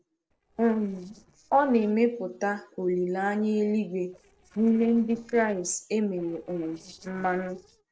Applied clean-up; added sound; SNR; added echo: neural separator model SepFormer DNS4.